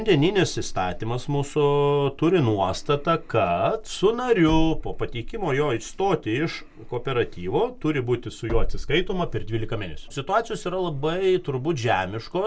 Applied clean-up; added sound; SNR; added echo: none; none; none; none.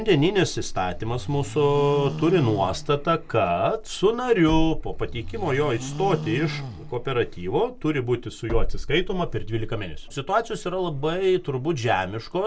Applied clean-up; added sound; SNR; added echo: none; Livestock, farm animals, working animals; 12 dB; none.